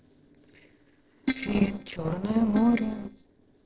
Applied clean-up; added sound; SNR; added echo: neural separator model SepFormer DNS4.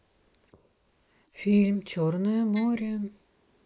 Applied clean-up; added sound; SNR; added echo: neural mask model Resemble Enhance denoiser.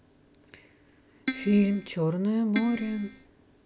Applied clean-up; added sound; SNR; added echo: none; Keyboard (musical); 8 dB; none.